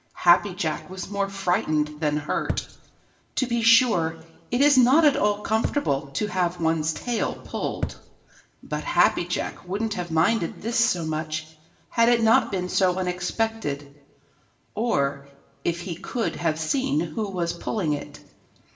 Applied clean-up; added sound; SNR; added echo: none; Thump, thud; 7 dB; reverberation time 0.7 s.